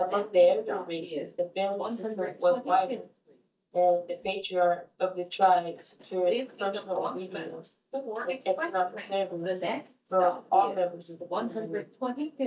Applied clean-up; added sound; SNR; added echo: neural mask model DeepFilterNet 3.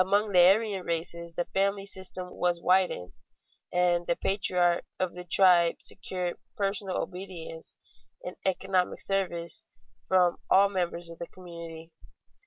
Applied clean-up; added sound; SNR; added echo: none; none; none; none.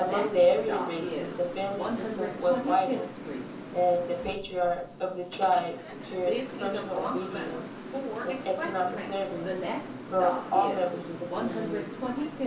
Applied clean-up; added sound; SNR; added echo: none; Subway, metro, underground; 5 dB; reverberation time 0.6 s.